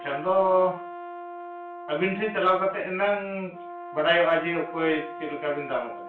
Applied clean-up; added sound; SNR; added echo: none; Brass instrument; 13 dB; reverberation time 0.3 s.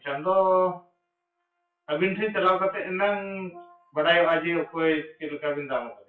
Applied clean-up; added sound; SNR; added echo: classical method WPE with log-MMSE.